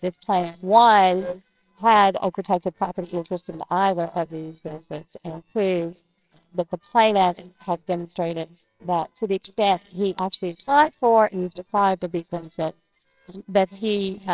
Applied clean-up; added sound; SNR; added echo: neural separator model SepFormer WHAMR!.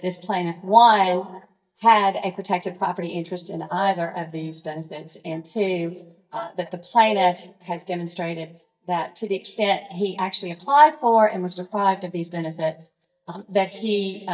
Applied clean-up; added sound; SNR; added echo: neural mask model DeepFilterNet 3.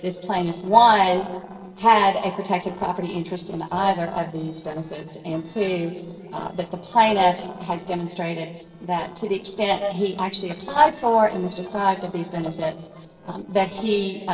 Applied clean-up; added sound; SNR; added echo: neural separator model SepFormer DNS4.